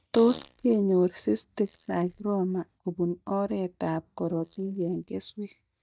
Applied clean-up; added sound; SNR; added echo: neural mask model DeepFilterNet 3.